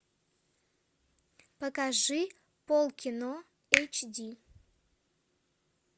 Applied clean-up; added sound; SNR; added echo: none; Finger snapping; 0 dB; none.